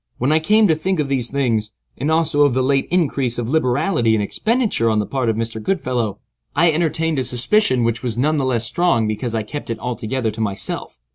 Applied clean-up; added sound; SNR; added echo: none; none; none; none.